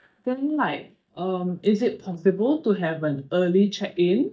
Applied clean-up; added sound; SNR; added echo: neural mask model DeepFilterNet 3.